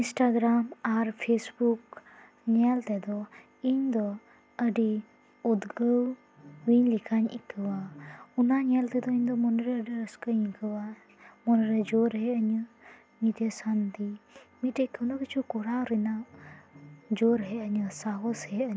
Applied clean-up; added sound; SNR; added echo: none; none; none; none.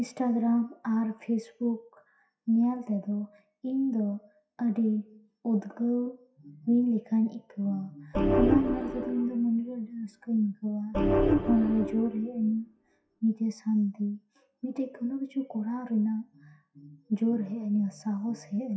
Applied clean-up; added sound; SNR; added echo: classical method WPE with log-MMSE.